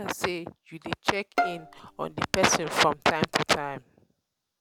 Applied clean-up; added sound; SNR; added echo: none; Bowed string instrument; 7 dB; none.